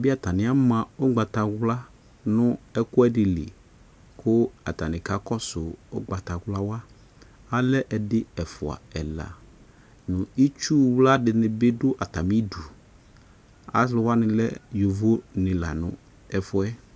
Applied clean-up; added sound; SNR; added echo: none; none; none; none.